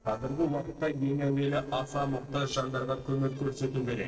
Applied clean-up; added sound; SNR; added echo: neural separator model SepFormer DNS4.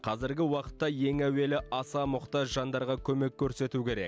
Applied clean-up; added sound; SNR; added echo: none; none; none; none.